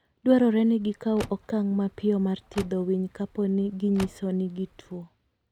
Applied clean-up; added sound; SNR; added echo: none; Car; 18 dB; none.